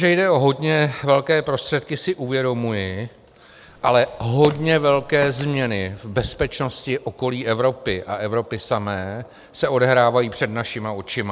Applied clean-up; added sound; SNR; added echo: none; Walk, footsteps; 14 dB; none.